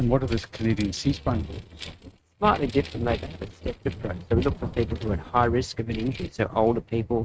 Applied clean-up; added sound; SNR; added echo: neural mask model RNNoise.